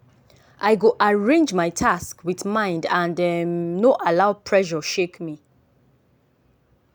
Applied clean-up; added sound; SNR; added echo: none; none; none; none.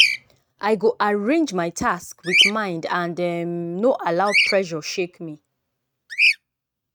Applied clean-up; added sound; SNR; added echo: neural mask model RNNoise.